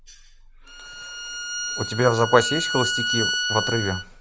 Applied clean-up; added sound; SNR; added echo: none; Bowed string instrument; 3 dB; none.